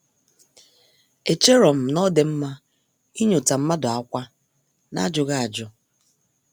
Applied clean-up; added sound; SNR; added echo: none; none; none; none.